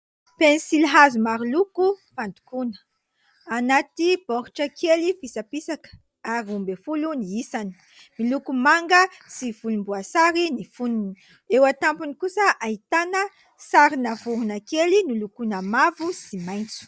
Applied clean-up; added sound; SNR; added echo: none; none; none; none.